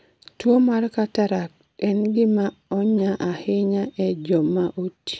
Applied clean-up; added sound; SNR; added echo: none; none; none; none.